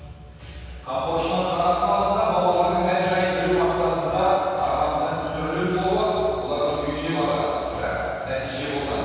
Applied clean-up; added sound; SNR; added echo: none; none; none; reverberation time 2.2 s.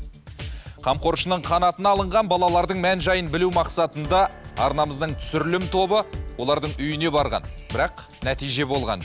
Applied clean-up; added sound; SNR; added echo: none; none; none; none.